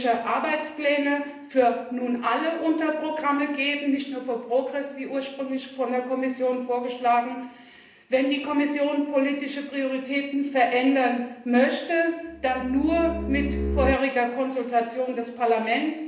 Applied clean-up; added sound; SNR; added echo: none; Bowed string instrument; 4 dB; reverberation time 0.8 s.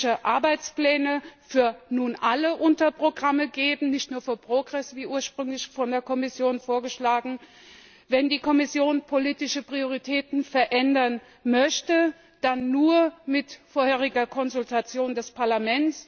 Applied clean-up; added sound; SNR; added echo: none; none; none; none.